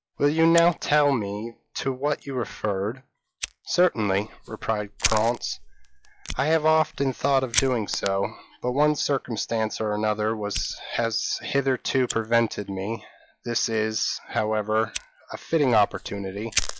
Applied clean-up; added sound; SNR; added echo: classical method log-MMSE.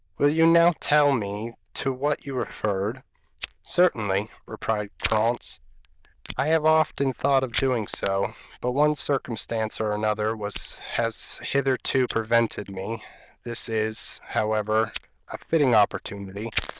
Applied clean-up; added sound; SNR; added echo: neural diffusion model UNIVERSE++.